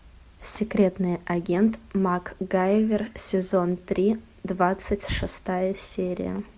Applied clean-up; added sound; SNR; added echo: none; none; none; none.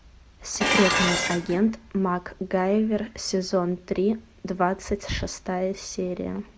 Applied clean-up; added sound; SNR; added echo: none; Dishes, pots, and pans; 3 dB; none.